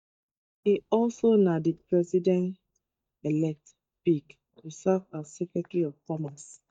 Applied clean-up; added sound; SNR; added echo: neural mask model DeepFilterNet 3.